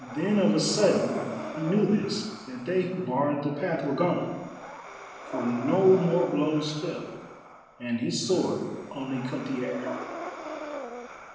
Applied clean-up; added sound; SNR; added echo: none; Breathing; 12 dB; reverberation time 1.3 s.